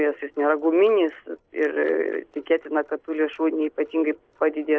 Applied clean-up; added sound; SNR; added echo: neural separator model SepFormer DNS4.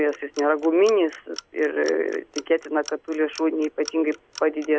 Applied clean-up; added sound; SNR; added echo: none; Clock; 19 dB; none.